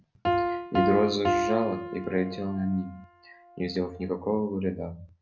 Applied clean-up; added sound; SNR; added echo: none; Piano; 2 dB; none.